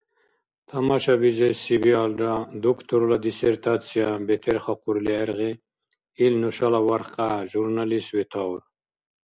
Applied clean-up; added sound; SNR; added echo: none; none; none; none.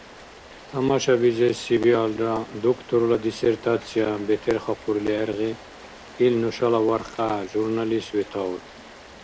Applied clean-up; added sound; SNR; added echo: none; Rain; 20 dB; none.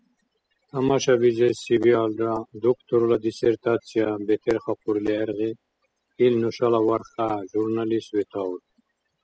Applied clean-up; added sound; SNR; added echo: classical method spectral subtraction.